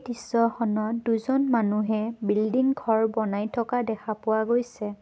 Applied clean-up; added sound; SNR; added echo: none; none; none; none.